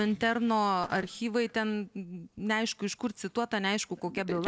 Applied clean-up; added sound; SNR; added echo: neural separator model SepFormer DNS4.